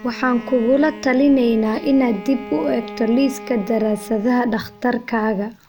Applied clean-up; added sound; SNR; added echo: none; Bowed string instrument; 16 dB; none.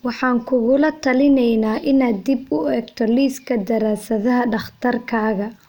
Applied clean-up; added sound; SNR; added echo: none; none; none; none.